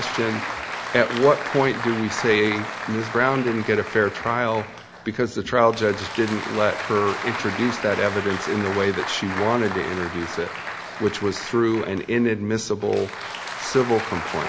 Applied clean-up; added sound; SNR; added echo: none; Applause; 8 dB; none.